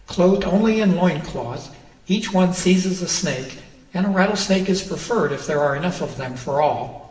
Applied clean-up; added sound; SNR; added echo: none; none; none; reverberation time 1.1 s.